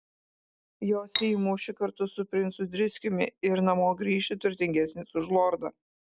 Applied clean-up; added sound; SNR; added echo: none; Cutlery, silverware; 4 dB; none.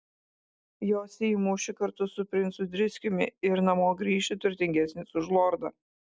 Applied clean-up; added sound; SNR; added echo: none; none; none; none.